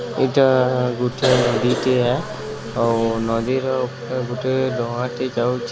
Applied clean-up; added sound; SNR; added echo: none; Cough; 6 dB; none.